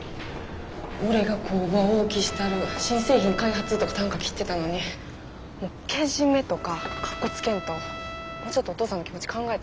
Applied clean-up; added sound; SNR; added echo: none; Trumpet; 13 dB; none.